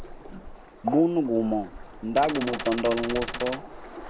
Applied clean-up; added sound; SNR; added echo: none; Gunshot, gunfire + Waves, surf; 9 dB; none.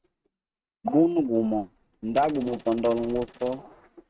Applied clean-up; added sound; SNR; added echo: neural mask model RNNoise.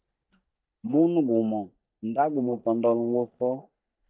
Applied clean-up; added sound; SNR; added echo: neural mask model DeepFilterNet 3.